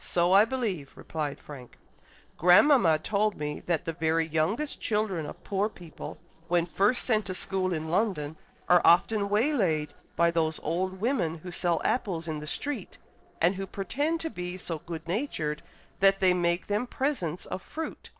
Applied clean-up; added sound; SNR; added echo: neural separator model SepFormer DNS4.